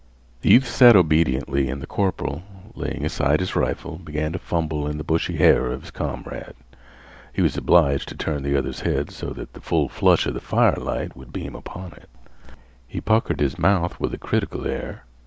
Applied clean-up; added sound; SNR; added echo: none; none; none; none.